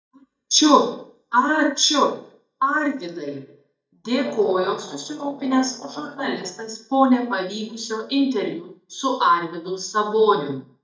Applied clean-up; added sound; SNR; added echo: neural mask model DeepFilterNet 3.